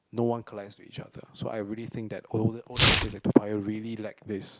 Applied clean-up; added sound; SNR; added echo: none; Tearing; 2 dB; none.